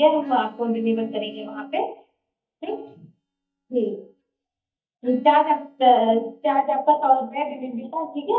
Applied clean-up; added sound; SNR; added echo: neural mask model DeepFilterNet 3.